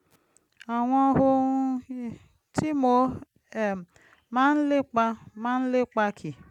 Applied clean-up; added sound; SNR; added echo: none; none; none; none.